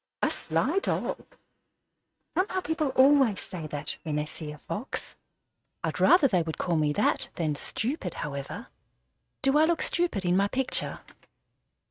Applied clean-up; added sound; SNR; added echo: neural mask model RNNoise.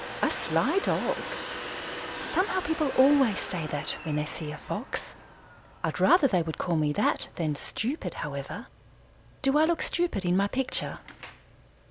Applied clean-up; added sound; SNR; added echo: none; Domestic sounds, home sounds; 13 dB; none.